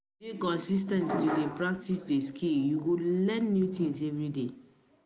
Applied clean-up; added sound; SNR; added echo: none; Whoosh, swoosh, swish; 16 dB; none.